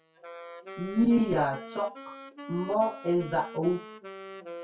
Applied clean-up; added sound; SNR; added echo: classical method WPE with log-MMSE.